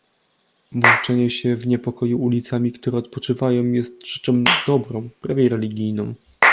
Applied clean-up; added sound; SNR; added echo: none; Clapping / Chirp, tweet; 3 dB; none.